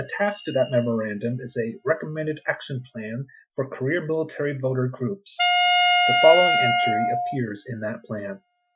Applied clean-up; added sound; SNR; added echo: classical method Wiener filter.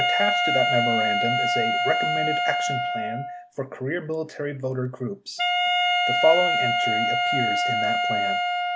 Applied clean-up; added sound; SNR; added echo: none; Wind instrument, woodwind instrument; -4 dB; none.